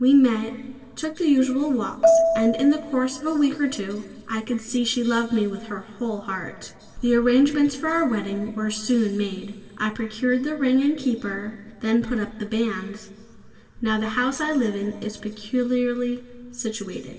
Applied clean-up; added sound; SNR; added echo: none; Marimba, xylophone; 1 dB; reverberation time 1.8 s.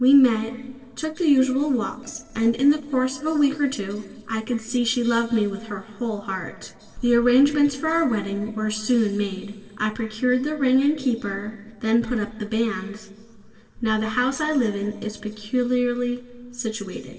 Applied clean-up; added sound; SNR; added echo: neural separator model SepFormer DNS4.